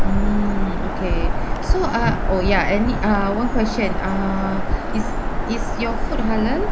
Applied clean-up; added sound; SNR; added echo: none; Bird vocalization, bird call, bird song; -3 dB; none.